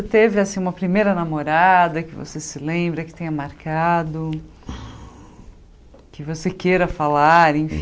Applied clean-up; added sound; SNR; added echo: none; none; none; none.